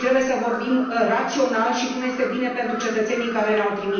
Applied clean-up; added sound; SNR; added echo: none; Crow; 13 dB; reverberation time 0.9 s.